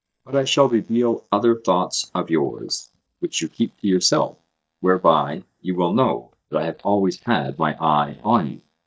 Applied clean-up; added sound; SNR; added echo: neural mask model DeepFilterNet 3.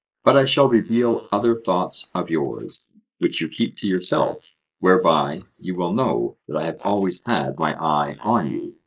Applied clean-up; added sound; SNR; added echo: neural mask model Resemble Enhance denoiser.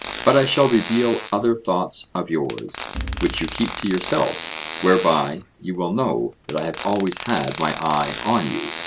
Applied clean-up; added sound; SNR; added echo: none; Thump, thud + Fart; 9 dB; none.